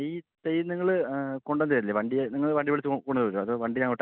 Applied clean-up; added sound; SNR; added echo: none; none; none; none.